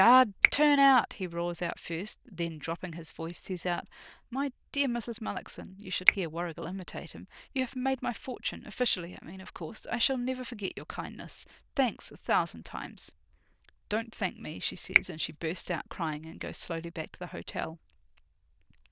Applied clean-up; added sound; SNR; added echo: neural diffusion model UNIVERSE++.